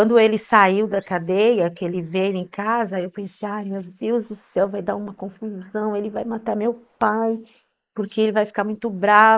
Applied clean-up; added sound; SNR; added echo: neural mask model Resemble Enhance denoiser.